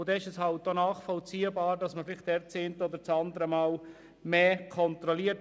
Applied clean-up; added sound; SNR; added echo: none; none; none; none.